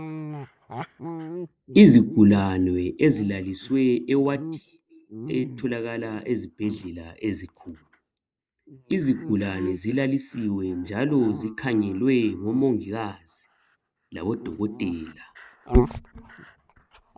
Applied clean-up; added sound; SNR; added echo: neural mask model Resemble Enhance denoiser.